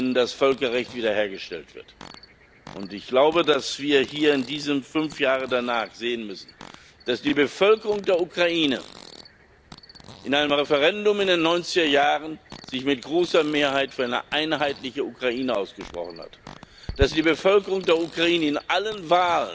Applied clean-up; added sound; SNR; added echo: none; Fart + Cricket; 18 dB; none.